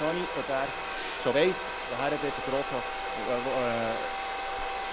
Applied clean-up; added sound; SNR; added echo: none; Domestic sounds, home sounds; 2 dB; none.